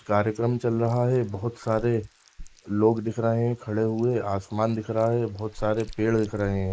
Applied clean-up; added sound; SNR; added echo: neural mask model Resemble Enhance denoiser.